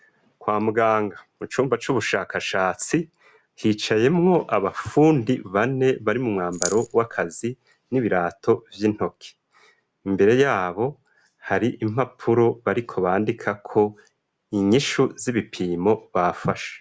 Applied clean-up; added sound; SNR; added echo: none; Rattle; 10 dB; none.